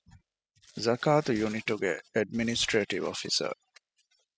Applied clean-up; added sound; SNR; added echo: classical method spectral subtraction.